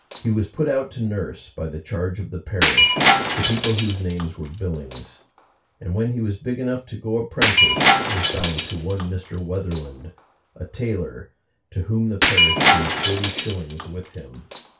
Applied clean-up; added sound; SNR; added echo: none; Shatter; -4 dB; reverberation time 0.2 s.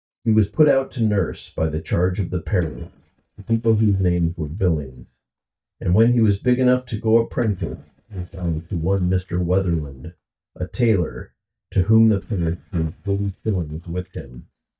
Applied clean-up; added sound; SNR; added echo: neural mask model DeepFilterNet 3.